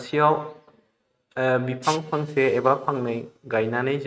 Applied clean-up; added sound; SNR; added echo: neural mask model RNNoise.